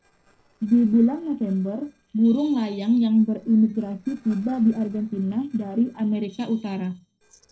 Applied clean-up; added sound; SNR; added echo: neural separator model SepFormer DNS4.